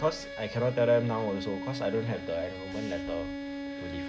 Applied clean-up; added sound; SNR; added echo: none; Bowed string instrument; 7 dB; none.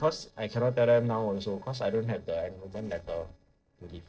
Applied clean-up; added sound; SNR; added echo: neural separator model SepFormer DNS4.